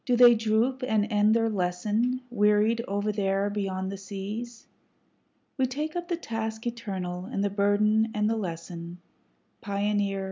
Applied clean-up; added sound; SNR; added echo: none; none; none; none.